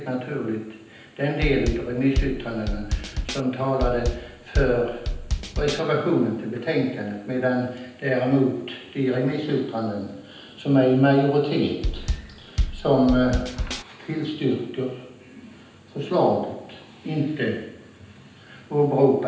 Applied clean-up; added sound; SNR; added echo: none; Drum kit; 3 dB; reverberation time 0.9 s.